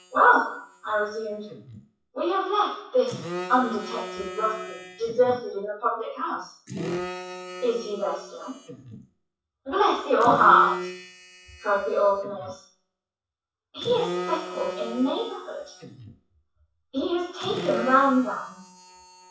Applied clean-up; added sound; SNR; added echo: classical method WPE with log-MMSE.